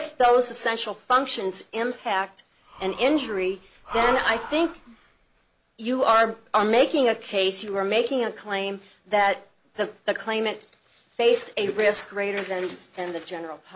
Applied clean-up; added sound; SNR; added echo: none; Breathing; 11 dB; none.